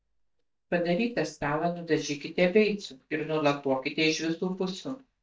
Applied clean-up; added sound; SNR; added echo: neural mask model DeepFilterNet 3.